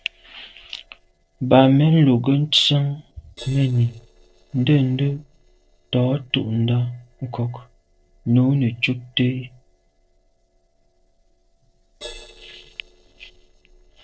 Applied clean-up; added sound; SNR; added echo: neural separator model SepFormer DNS4.